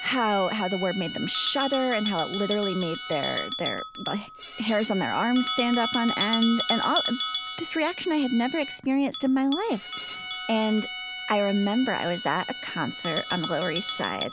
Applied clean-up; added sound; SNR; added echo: none; Bell + Bowed string instrument; 5 dB; none.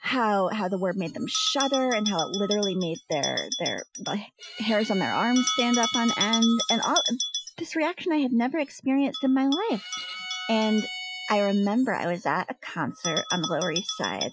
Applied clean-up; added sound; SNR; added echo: classical method Wiener filter.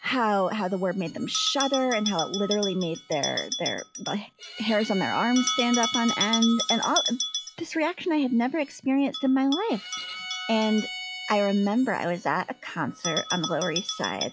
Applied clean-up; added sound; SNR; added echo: classical method log-MMSE.